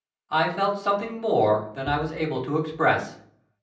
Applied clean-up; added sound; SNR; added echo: none; Bowed string instrument; 20 dB; reverberation time 0.6 s.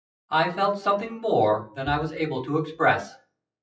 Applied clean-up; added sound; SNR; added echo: classical method WPE with log-MMSE.